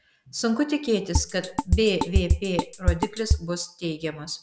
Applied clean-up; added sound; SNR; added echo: none; Drum kit; -3 dB; none.